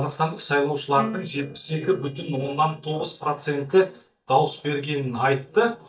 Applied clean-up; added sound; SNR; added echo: neural mask model DeepFilterNet 3.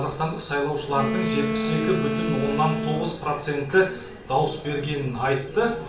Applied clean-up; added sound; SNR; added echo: none; Wind instrument, woodwind instrument; 3 dB; reverberation time 0.4 s.